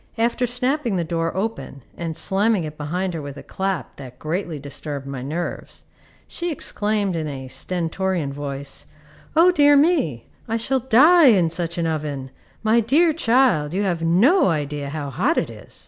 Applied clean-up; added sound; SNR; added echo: none; none; none; none.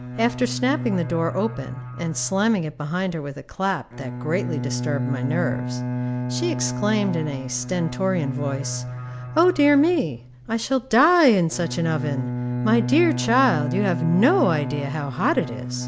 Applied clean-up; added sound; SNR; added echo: none; Bowed string instrument; 6 dB; none.